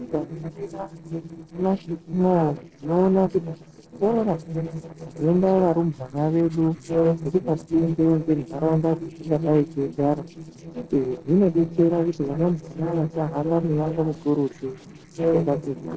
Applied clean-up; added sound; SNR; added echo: neural separator model SepFormer DNS4.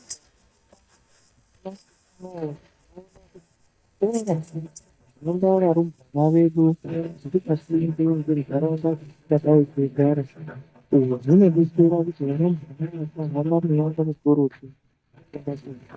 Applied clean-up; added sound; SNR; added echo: neural mask model DeepFilterNet 3.